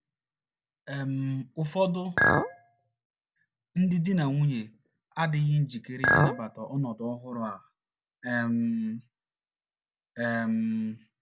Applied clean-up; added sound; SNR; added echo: none; Chink, clink; -4 dB; none.